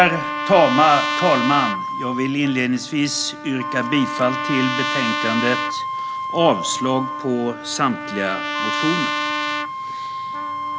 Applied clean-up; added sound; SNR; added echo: none; Trumpet + Wind instrument, woodwind instrument; 4 dB; none.